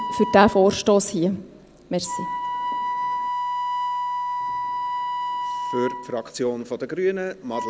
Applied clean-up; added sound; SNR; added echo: none; Wind instrument, woodwind instrument; 4 dB; none.